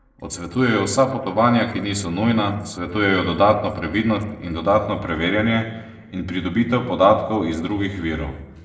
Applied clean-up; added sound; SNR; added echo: neural separator model SepFormer DNS4.